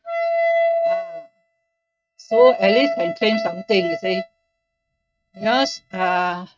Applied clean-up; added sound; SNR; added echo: neural mask model RNNoise.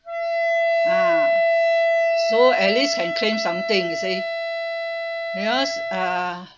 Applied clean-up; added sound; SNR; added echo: none; Wind instrument, woodwind instrument; -3 dB; none.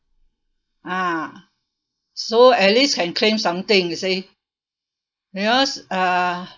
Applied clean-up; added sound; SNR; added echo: neural mask model Resemble Enhance denoiser.